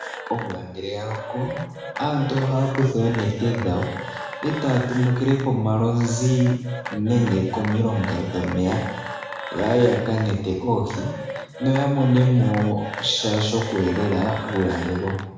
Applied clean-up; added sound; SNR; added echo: none; Applause / Cheering / Clapping; 11 dB; reverberation time 0.9 s.